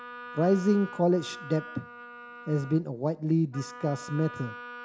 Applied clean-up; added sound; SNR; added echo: none; Wind instrument, woodwind instrument; 15 dB; none.